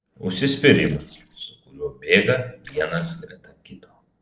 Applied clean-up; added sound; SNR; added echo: neural separator model SepFormer DNS4.